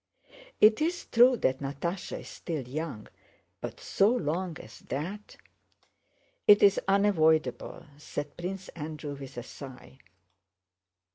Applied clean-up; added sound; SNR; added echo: none; none; none; none.